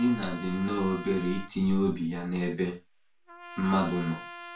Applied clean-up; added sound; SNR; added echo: none; Trumpet; 16 dB; reverberation time 0.3 s.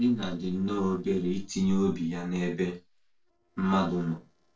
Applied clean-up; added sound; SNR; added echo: neural separator model SepFormer DNS4.